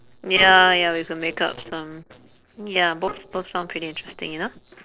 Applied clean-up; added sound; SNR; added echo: neural separator model SepFormer DNS4.